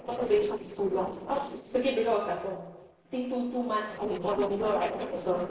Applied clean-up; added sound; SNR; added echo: neural separator model SepFormer DNS4.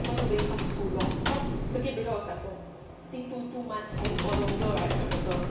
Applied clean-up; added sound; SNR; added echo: none; Typing; -2 dB; reverberation time 0.3 s.